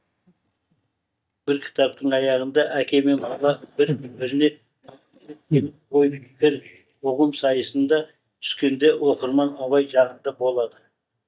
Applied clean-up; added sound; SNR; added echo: neural mask model DeepFilterNet 3.